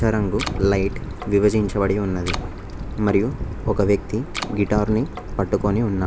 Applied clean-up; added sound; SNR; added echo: none; Water / Splash, splatter; 16 dB; none.